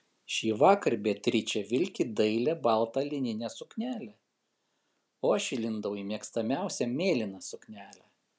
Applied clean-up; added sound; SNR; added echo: none; none; none; none.